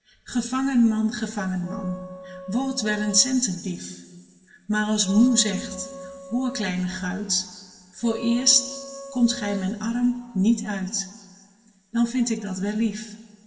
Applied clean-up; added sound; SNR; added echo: none; Wind instrument, woodwind instrument; 16 dB; reverberation time 2.0 s.